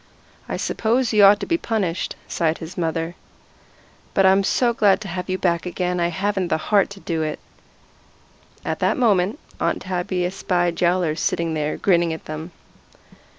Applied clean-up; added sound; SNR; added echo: none; none; none; none.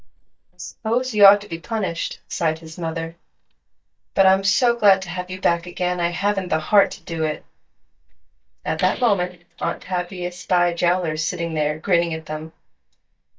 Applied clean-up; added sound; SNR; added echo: neural mask model DeepFilterNet 3.